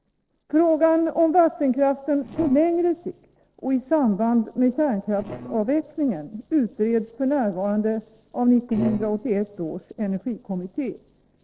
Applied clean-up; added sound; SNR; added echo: neural separator model SepFormer DNS4.